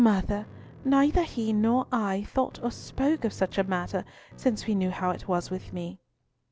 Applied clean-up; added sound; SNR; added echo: none; Bass guitar; 18 dB; none.